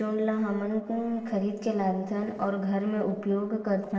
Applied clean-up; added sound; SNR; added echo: neural separator model SepFormer DNS4.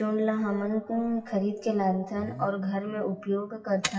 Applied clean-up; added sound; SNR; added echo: classical method WPE with log-MMSE.